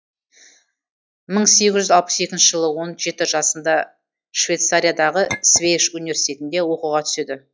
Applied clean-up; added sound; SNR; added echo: classical method log-MMSE.